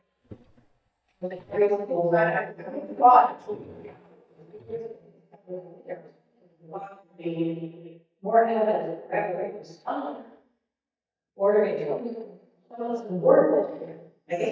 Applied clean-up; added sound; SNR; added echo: neural mask model DeepFilterNet 3.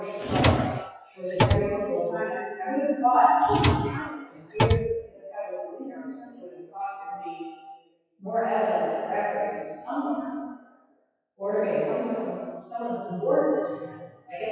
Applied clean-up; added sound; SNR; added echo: classical method WPE with log-MMSE.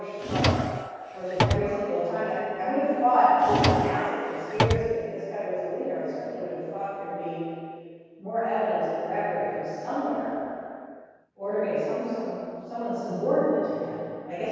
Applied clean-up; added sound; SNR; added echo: none; Drawer open or close; 0 dB; reverberation time 2.2 s.